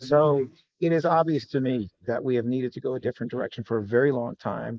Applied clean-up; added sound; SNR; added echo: neural mask model Resemble Enhance denoiser.